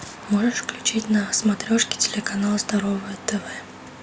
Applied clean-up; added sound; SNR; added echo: none; Engine starting; 16 dB; none.